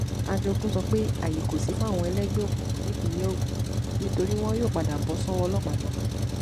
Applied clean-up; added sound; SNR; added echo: none; Truck; -3 dB; none.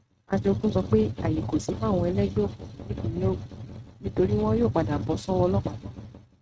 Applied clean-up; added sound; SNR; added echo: neural mask model RNNoise.